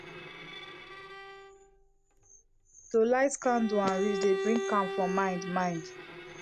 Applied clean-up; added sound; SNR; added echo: none; Bowed string instrument; 7 dB; none.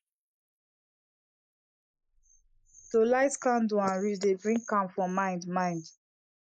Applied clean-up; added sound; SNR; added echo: neural mask model Resemble Enhance denoiser.